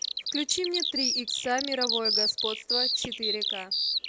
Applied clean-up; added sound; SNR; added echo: none; Bird vocalization, bird call, bird song; -4 dB; none.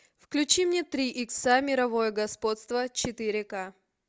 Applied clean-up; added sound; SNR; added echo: none; none; none; none.